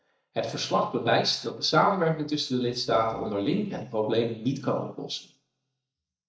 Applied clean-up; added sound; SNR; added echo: neural mask model DeepFilterNet 3.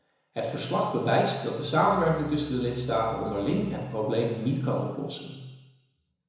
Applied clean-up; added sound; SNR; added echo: none; Bowed string instrument; 19 dB; reverberation time 1.0 s.